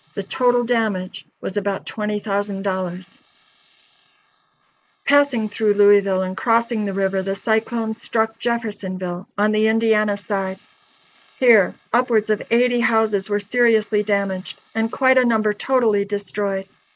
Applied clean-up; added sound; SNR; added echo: neural mask model Resemble Enhance denoiser.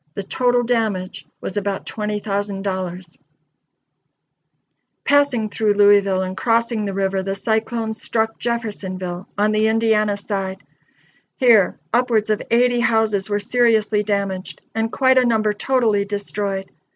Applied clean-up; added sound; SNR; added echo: none; none; none; none.